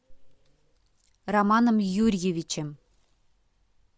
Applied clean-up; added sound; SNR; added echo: none; none; none; none.